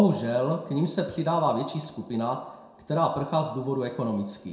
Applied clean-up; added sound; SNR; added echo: none; none; none; reverberation time 0.6 s.